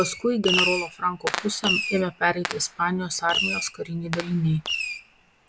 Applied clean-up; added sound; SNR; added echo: none; Fireworks; 3 dB; none.